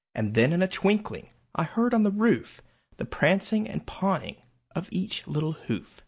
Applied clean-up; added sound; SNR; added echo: none; none; none; none.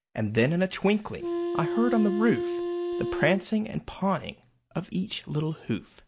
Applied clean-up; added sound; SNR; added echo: none; Wind instrument, woodwind instrument; 4 dB; none.